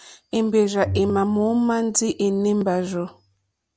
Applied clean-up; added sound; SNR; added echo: none; Bowed string instrument; 14 dB; none.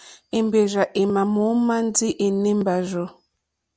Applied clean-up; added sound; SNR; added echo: none; none; none; none.